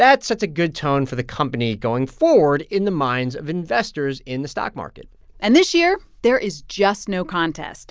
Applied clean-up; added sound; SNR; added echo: none; none; none; none.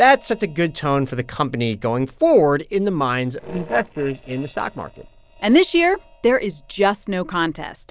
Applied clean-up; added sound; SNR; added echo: neural separator model SepFormer DNS4.